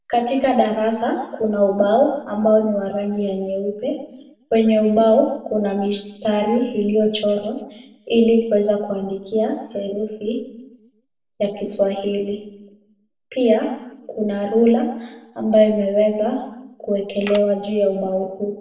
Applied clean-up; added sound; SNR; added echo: neural separator model SepFormer DNS4.